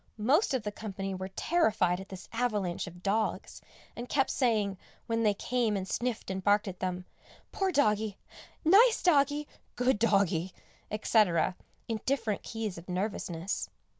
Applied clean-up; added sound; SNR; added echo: none; none; none; none.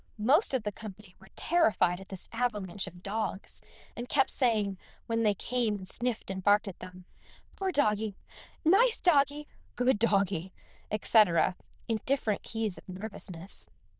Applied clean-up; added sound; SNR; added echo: neural diffusion model UNIVERSE++.